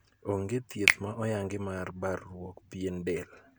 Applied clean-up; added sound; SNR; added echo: none; Finger snapping; 0 dB; none.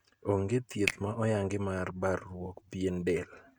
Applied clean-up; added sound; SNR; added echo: neural mask model RNNoise.